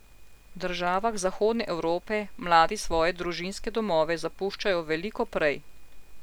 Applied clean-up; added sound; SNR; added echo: none; none; none; none.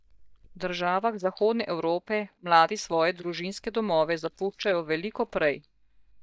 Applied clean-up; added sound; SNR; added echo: neural mask model DeepFilterNet 3.